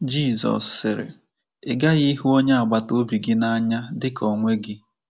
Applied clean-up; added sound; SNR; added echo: none; none; none; none.